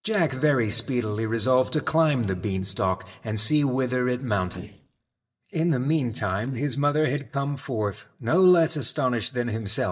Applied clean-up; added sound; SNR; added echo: neural mask model DeepFilterNet 3.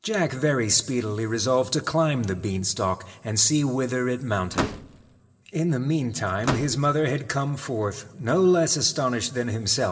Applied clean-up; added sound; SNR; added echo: none; Slam / Microwave oven; 6 dB; reverberation time 1.1 s.